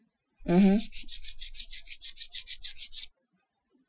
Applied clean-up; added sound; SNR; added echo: classical method Wiener filter.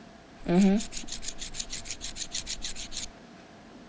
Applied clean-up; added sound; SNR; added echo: none; Tools; 4 dB; none.